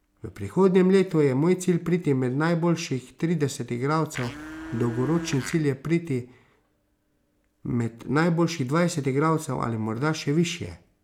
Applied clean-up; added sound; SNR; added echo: none; Domestic sounds, home sounds; 11 dB; none.